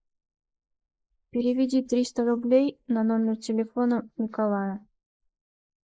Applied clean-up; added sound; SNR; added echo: neural mask model Resemble Enhance denoiser.